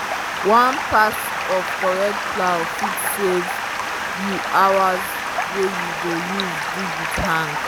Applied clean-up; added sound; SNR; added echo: none; Stream; 2 dB; none.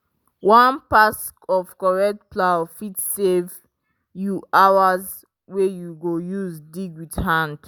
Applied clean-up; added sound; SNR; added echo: none; none; none; none.